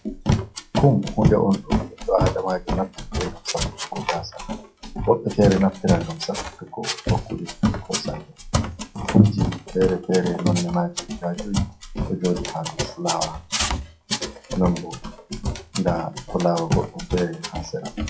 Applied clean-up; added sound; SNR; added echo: classical method log-MMSE.